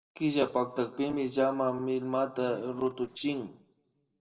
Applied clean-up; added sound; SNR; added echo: neural separator model SepFormer DNS4.